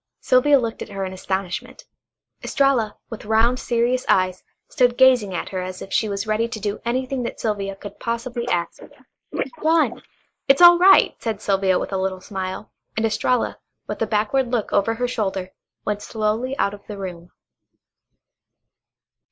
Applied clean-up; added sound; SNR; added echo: neural mask model Resemble Enhance denoiser.